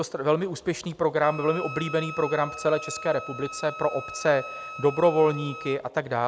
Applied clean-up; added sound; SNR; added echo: none; Wind instrument, woodwind instrument; 13 dB; none.